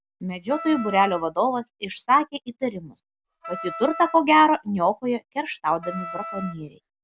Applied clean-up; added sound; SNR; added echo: none; Wind instrument, woodwind instrument; 12 dB; none.